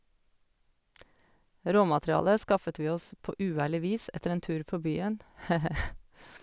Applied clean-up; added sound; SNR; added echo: none; none; none; none.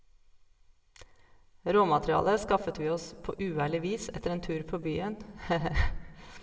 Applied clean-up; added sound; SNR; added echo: none; none; none; reverberation time 1.4 s.